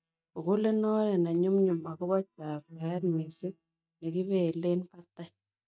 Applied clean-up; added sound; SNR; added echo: neural mask model DeepFilterNet 3.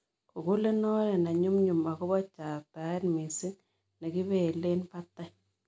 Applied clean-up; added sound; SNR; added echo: none; none; none; none.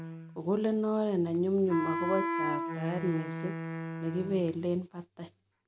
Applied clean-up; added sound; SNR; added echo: none; Wind instrument, woodwind instrument; 5 dB; none.